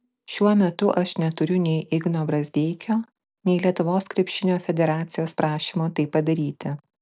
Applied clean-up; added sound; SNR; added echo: none; none; none; none.